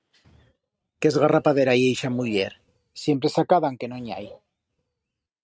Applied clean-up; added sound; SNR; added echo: neural mask model RNNoise.